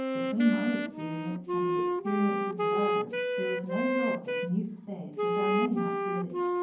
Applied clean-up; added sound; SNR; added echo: none; Wind instrument, woodwind instrument; -2 dB; reverberation time 0.9 s.